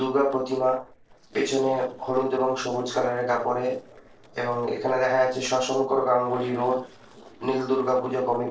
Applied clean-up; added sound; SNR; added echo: neural separator model SepFormer DNS4.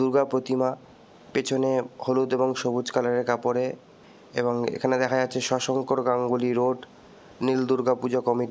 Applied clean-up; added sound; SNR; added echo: none; none; none; none.